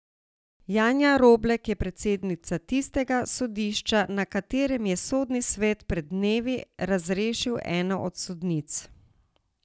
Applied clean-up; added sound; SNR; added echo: none; none; none; none.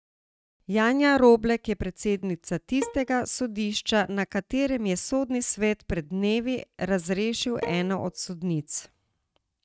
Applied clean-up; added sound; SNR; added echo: neural mask model RNNoise.